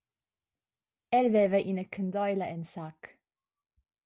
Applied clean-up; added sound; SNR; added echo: none; none; none; none.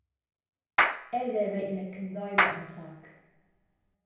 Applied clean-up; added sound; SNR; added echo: none; Clapping; -4 dB; reverberation time 0.9 s.